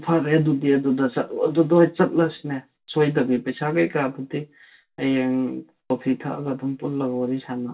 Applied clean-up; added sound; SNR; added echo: none; none; none; reverberation time 0.2 s.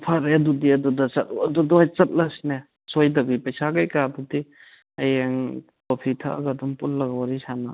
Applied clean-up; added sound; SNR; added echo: none; none; none; none.